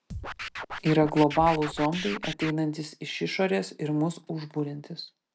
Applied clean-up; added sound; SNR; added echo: none; Scratching (performance technique); 9 dB; none.